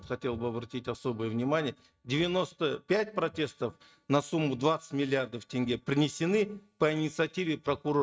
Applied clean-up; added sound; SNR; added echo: neural mask model RNNoise.